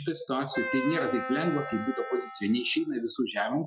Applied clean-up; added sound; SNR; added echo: classical method Wiener filter.